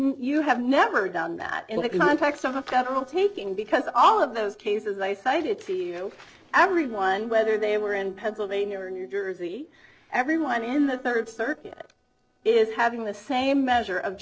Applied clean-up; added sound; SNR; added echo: neural separator model SepFormer DNS4.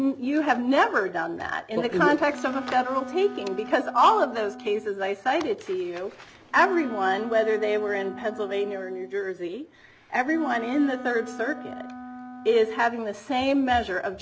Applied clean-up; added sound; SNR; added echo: none; Wind instrument, woodwind instrument; 14 dB; none.